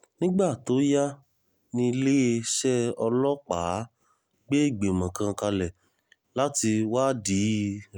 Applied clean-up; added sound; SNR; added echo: none; none; none; none.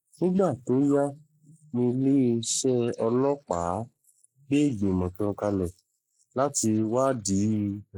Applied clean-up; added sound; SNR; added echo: neural mask model Resemble Enhance denoiser.